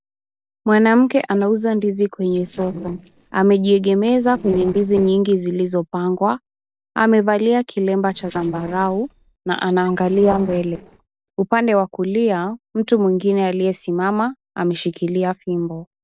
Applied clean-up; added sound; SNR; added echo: neural separator model SepFormer DNS4.